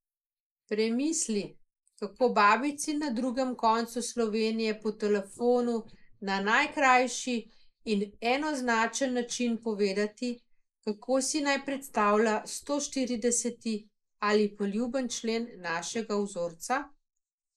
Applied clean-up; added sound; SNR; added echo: neural mask model Resemble Enhance denoiser.